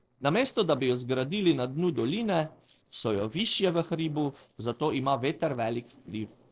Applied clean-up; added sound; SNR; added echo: neural separator model SepFormer DNS4.